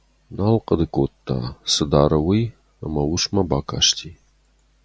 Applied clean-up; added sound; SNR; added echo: none; none; none; none.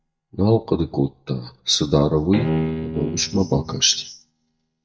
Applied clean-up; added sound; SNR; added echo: neural mask model DeepFilterNet 3.